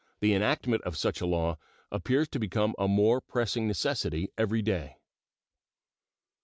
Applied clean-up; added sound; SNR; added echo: none; none; none; none.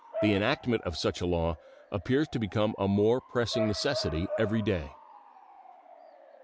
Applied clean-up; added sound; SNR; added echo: none; Bark / Motor vehicle (road) / Siren; 11 dB; none.